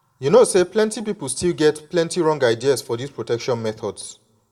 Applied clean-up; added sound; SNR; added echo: none; none; none; reverberation time 0.3 s.